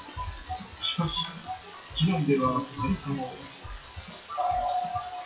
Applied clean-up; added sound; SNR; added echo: classical method WPE with log-MMSE.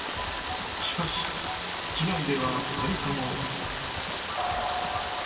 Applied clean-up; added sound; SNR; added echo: none; Rain; 2 dB; reverberation time 2.6 s.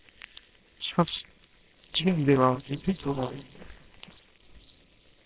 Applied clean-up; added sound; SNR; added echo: neural separator model SepFormer WHAMR!.